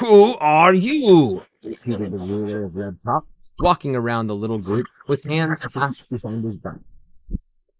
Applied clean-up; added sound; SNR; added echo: neural mask model Resemble Enhance denoiser.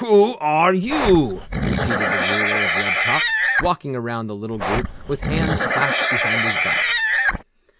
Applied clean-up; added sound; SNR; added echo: none; Livestock, farm animals, working animals; -2 dB; none.